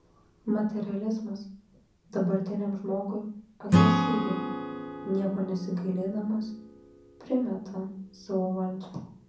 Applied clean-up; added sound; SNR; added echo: none; Acoustic guitar / Strum; 1 dB; reverberation time 0.6 s.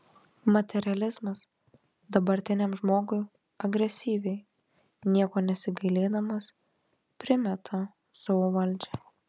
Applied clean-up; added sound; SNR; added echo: none; none; none; none.